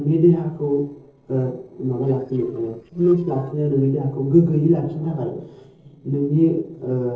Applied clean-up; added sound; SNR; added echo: neural separator model SepFormer DNS4.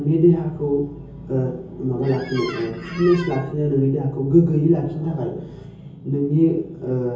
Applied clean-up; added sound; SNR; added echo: none; Squeak; 15 dB; reverberation time 0.7 s.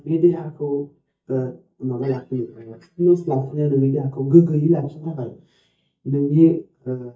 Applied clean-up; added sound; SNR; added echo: neural mask model DeepFilterNet 3.